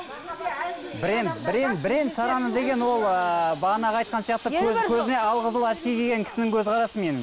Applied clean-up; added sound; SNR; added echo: none; Fixed-wing aircraft, airplane; 19 dB; none.